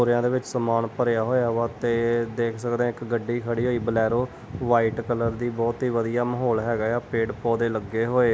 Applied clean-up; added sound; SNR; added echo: none; none; none; none.